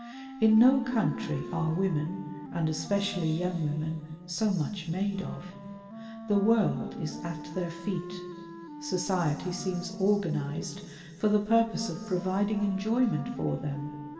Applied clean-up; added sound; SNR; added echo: none; Wind instrument, woodwind instrument; 14 dB; reverberation time 2.3 s.